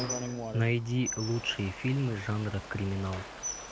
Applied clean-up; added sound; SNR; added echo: none; Squeak + Stream; 7 dB; none.